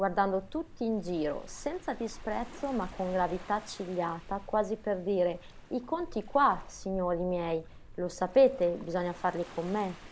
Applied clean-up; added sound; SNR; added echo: none; Waves, surf; 15 dB; none.